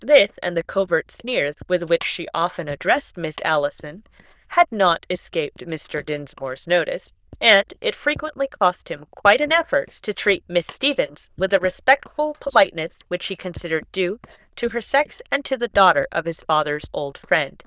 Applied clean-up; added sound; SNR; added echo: neural diffusion model UNIVERSE++.